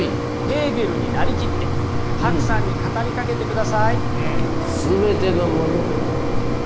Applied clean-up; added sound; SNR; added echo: none; Mechanisms; -4 dB; none.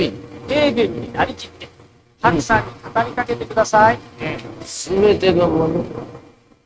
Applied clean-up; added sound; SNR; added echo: neural mask model RNNoise.